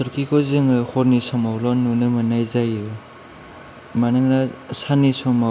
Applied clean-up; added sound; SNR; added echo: none; none; none; none.